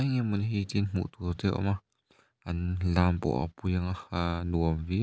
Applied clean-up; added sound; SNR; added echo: none; none; none; none.